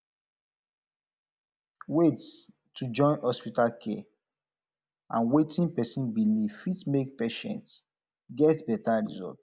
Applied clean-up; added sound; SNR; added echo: none; none; none; none.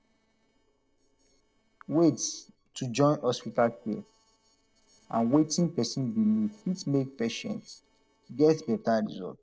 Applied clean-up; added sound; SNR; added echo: neural separator model SepFormer DNS4.